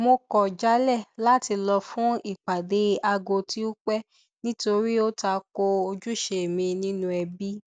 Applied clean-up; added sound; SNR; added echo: none; none; none; none.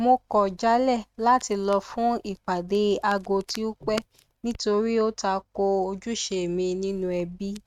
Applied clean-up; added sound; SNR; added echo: neural mask model RNNoise.